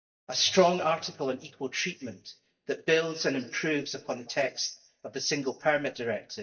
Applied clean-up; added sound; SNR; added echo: neural mask model DeepFilterNet 3.